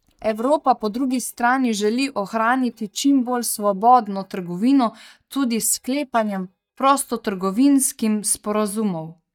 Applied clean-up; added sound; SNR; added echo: neural mask model DeepFilterNet 3.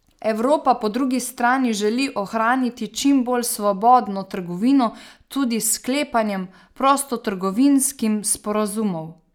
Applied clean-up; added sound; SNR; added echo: none; none; none; none.